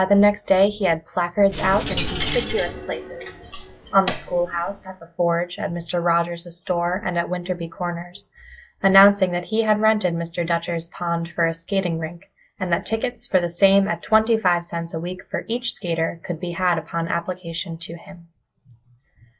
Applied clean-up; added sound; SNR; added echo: classical method log-MMSE.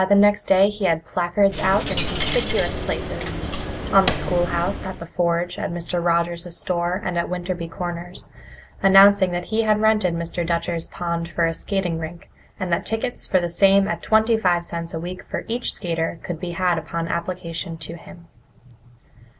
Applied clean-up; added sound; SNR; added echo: none; Coin (dropping); 3 dB; none.